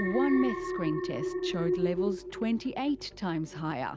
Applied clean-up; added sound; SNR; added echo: none; Alarm; 2 dB; none.